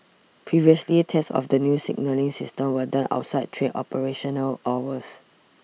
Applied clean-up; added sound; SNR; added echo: none; none; none; none.